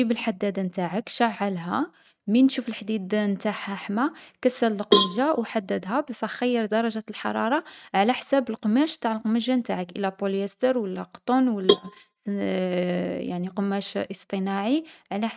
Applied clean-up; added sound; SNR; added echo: neural mask model RNNoise.